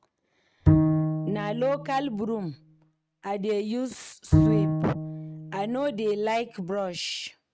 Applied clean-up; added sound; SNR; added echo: neural mask model RNNoise.